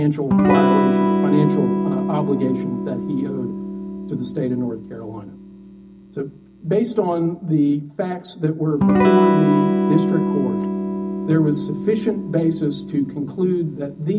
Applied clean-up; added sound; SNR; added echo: none; Electric guitar / Strum; 0 dB; reverberation time 0.4 s.